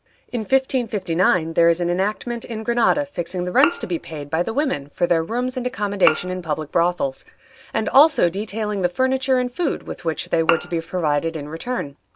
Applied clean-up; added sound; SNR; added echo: none; Bowed string instrument; 9 dB; none.